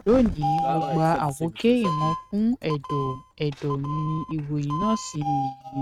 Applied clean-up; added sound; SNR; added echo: neural mask model RNNoise.